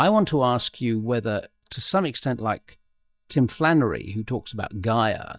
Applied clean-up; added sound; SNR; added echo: neural mask model DeepFilterNet 3.